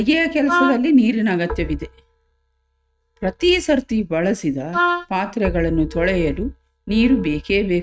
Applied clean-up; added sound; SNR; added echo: neural mask model RNNoise.